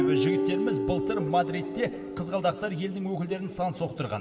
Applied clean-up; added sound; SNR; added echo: none; Guitar; 1 dB; reverberation time 2.6 s.